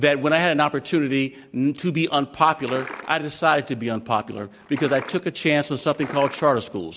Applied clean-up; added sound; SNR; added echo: none; Liquid; 13 dB; none.